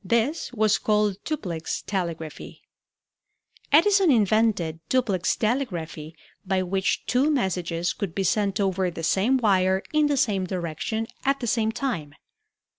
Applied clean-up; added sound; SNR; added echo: none; none; none; none.